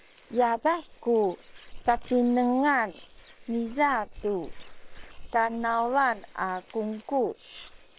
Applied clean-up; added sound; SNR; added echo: neural separator model SepFormer WHAM!.